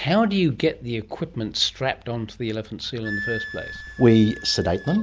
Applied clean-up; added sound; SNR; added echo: none; Wind instrument, woodwind instrument; 15 dB; none.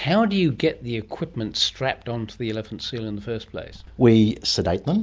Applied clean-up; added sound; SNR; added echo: none; none; none; none.